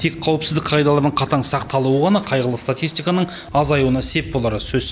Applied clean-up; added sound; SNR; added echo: none; none; none; none.